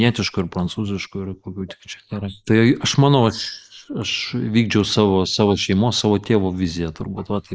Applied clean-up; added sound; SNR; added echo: neural mask model Resemble Enhance denoiser.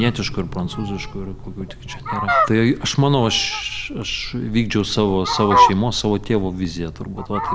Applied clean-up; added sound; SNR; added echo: none; Fowl; 3 dB; none.